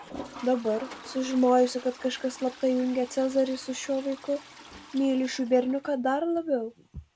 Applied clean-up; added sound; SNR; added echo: none; Toilet flush; 19 dB; none.